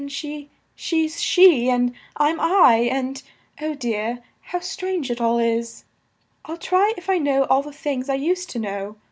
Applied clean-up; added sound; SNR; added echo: none; none; none; none.